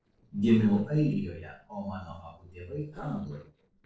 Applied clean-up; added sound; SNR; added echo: neural separator model SepFormer DNS4.